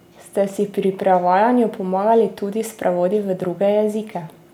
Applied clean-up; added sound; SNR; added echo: none; none; none; none.